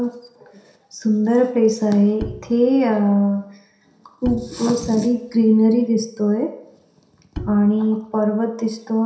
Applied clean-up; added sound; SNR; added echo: none; Bowed string instrument; 16 dB; reverberation time 0.7 s.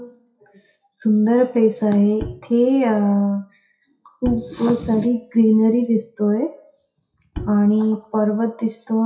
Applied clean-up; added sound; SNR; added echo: classical method WPE with log-MMSE.